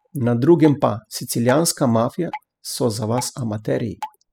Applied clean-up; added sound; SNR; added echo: classical method spectral subtraction.